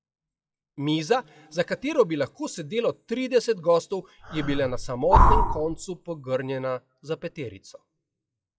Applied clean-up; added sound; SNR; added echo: classical method WPE with log-MMSE.